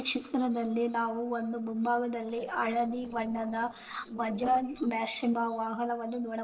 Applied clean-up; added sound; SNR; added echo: neural separator model SepFormer DNS4.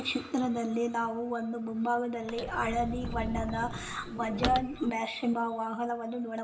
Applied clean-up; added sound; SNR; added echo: none; Sliding door / Slam / Wood; 5 dB; reverberation time 0.9 s.